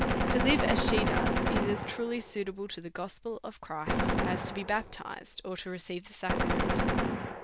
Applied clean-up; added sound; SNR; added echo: none; Gunshot, gunfire; -3 dB; none.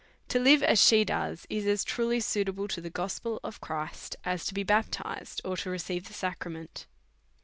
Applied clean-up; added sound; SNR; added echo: none; none; none; none.